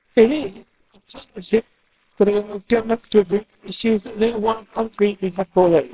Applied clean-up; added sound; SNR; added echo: neural separator model SepFormer WHAMR!.